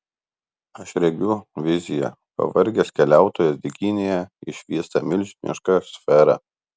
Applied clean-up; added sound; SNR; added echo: none; none; none; none.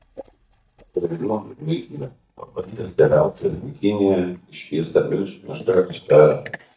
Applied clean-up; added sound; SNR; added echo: neural mask model DeepFilterNet 3.